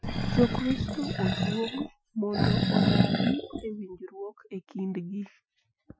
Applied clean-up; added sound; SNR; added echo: classical method Wiener filter.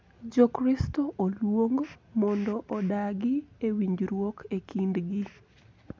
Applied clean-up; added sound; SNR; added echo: none; none; none; none.